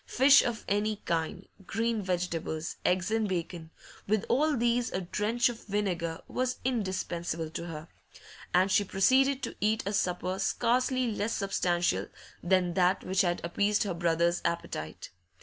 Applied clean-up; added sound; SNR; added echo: none; none; none; none.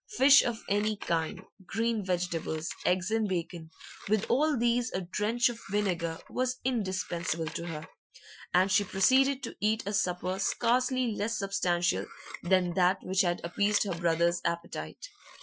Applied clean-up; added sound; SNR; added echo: classical method Wiener filter.